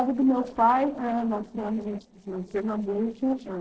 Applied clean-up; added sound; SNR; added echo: neural separator model SepFormer DNS4.